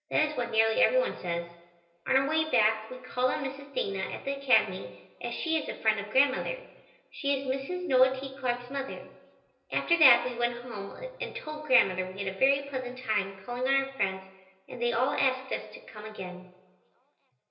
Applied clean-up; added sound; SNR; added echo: none; none; none; reverberation time 1.4 s.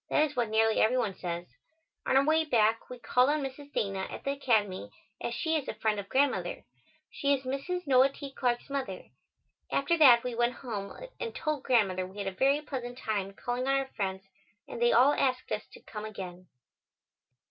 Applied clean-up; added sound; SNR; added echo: none; none; none; none.